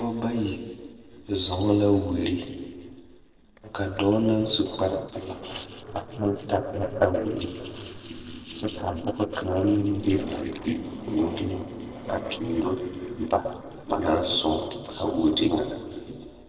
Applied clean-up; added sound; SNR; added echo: neural separator model SepFormer DNS4.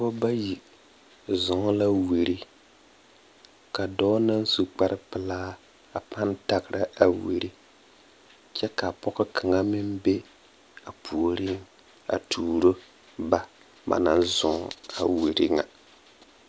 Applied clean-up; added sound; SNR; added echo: none; none; none; none.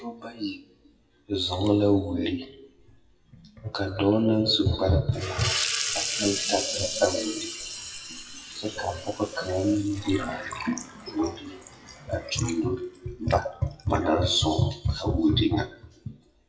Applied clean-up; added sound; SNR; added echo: classical method WPE with log-MMSE.